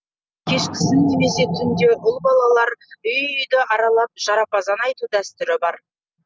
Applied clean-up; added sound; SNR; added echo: none; none; none; none.